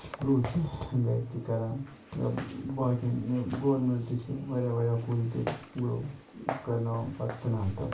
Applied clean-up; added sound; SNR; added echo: none; Walk, footsteps; 14 dB; reverberation time 0.2 s.